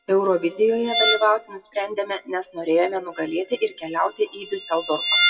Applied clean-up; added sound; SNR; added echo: classical method WPE with log-MMSE.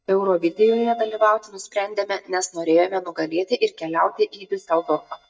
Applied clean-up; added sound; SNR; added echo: neural mask model DeepFilterNet 3.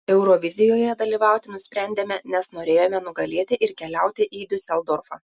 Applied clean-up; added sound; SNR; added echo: none; none; none; none.